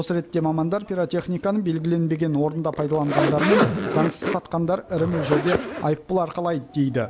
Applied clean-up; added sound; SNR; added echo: none; Zipper (clothing); 2 dB; none.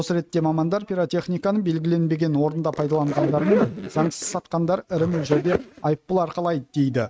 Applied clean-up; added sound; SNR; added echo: neural mask model RNNoise.